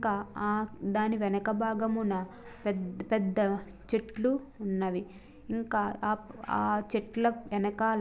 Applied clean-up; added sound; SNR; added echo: none; none; none; none.